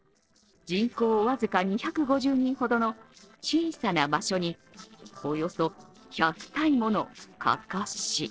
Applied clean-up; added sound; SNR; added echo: neural separator model SepFormer DNS4.